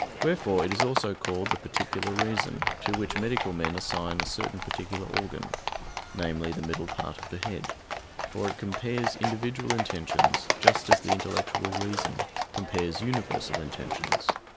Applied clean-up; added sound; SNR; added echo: none; Livestock, farm animals, working animals; -2 dB; none.